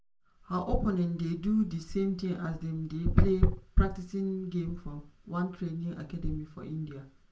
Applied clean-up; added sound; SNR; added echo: none; none; none; reverberation time 0.2 s.